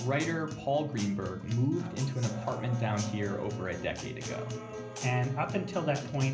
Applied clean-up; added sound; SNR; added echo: none; Acoustic guitar; 9 dB; reverberation time 0.5 s.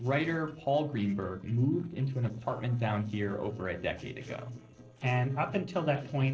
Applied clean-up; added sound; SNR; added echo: neural separator model SepFormer DNS4.